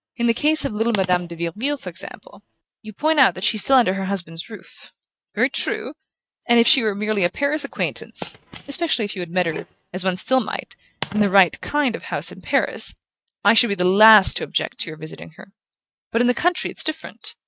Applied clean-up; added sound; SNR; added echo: neural mask model RNNoise.